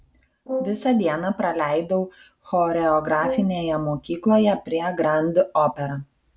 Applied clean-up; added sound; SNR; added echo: none; Brass instrument; 11 dB; none.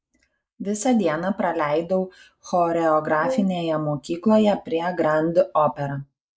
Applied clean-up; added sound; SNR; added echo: neural mask model Resemble Enhance denoiser.